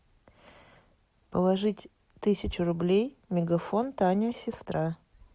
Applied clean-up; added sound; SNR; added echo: none; none; none; none.